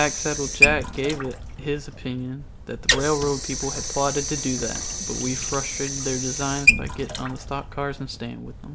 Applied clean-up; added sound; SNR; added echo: none; Sink (filling or washing) / Water; -1 dB; none.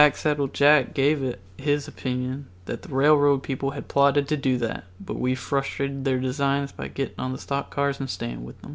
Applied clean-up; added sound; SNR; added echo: none; none; none; none.